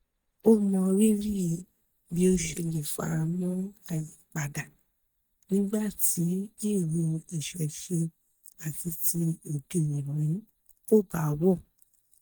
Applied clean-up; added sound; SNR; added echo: neural mask model DeepFilterNet 3.